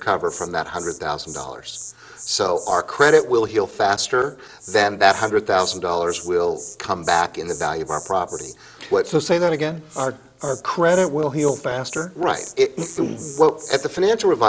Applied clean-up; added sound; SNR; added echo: none; Insect; 18 dB; none.